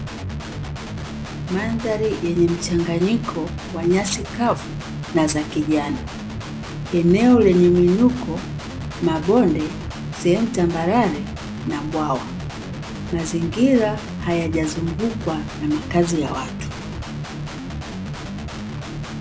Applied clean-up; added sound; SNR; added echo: none; Guitar; 8 dB; none.